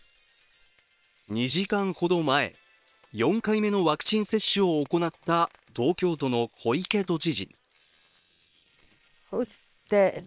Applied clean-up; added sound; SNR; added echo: neural separator model SepFormer WHAM!.